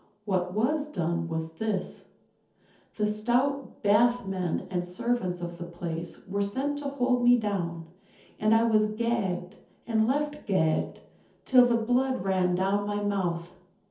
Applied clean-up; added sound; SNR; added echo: none; none; none; reverberation time 0.5 s.